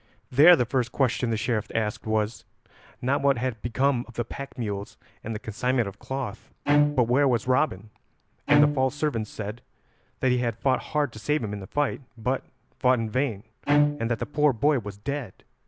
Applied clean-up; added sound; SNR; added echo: none; Bowed string instrument; 1 dB; none.